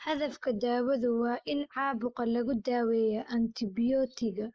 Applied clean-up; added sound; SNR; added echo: neural mask model Resemble Enhance denoiser.